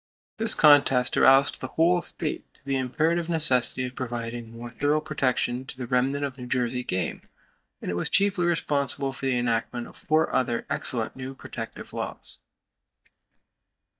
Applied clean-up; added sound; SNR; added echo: neural mask model DeepFilterNet 3.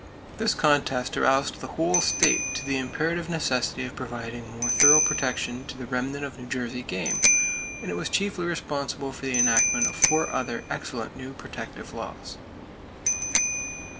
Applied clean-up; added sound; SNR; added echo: none; Bicycle bell; 0 dB; none.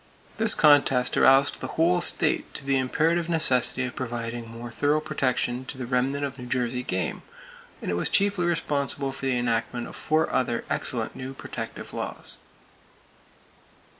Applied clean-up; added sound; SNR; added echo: none; none; none; none.